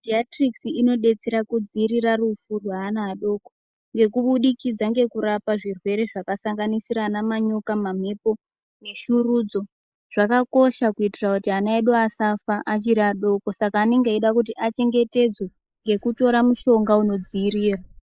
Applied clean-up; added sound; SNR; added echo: neural mask model Resemble Enhance denoiser.